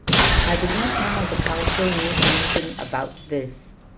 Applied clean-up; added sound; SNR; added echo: none; Shatter + Boat, Water vehicle; -5 dB; none.